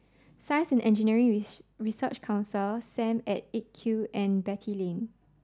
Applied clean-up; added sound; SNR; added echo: none; none; none; none.